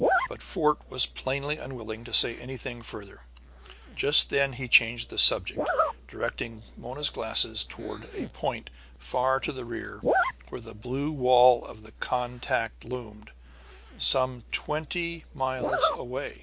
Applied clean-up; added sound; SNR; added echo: none; Zipper (clothing); 5 dB; none.